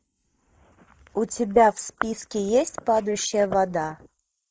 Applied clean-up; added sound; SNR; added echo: neural mask model Resemble Enhance denoiser.